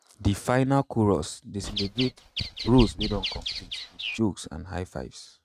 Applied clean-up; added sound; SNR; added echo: neural mask model RNNoise.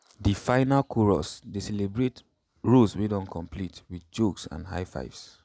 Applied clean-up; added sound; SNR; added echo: none; none; none; none.